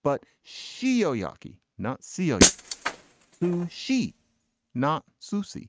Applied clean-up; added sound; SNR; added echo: neural mask model RNNoise.